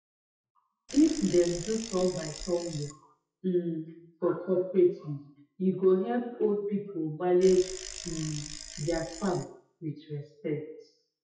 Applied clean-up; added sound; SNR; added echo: classical method WPE with log-MMSE.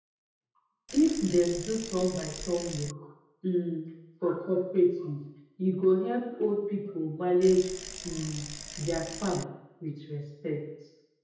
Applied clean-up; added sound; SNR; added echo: none; Bicycle; 11 dB; reverberation time 0.9 s.